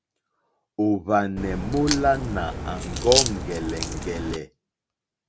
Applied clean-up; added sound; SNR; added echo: none; Crack; 2 dB; none.